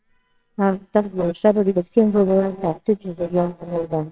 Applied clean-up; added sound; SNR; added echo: neural separator model SepFormer WHAMR!.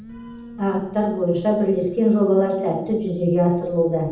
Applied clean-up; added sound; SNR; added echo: none; Telephone; 19 dB; reverberation time 0.8 s.